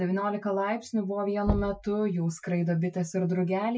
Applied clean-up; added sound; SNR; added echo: classical method Wiener filter.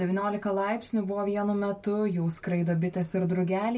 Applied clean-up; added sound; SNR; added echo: none; none; none; none.